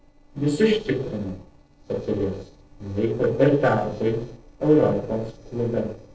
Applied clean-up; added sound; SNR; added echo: neural separator model SepFormer DNS4.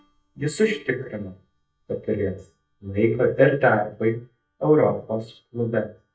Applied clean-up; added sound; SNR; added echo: neural mask model DeepFilterNet 3.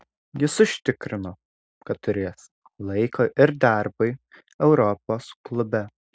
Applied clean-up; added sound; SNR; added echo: none; none; none; none.